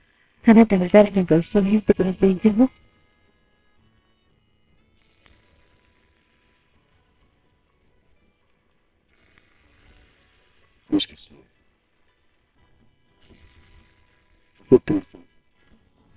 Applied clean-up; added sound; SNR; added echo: neural separator model SepFormer WHAMR!.